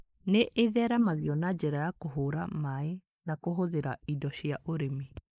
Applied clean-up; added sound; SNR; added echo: neural mask model Resemble Enhance denoiser.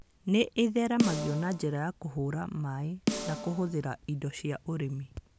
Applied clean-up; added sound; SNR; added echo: none; Snare drum; 7 dB; none.